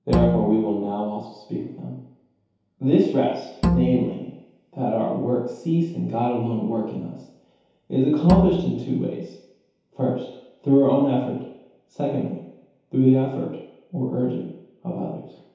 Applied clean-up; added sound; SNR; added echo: none; Bowed string instrument; 1 dB; reverberation time 0.8 s.